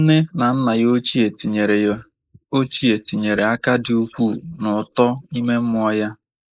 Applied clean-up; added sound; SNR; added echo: neural mask model Resemble Enhance denoiser.